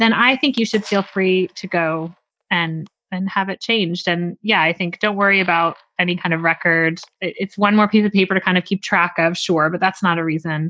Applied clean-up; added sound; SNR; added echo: neural mask model DeepFilterNet 3.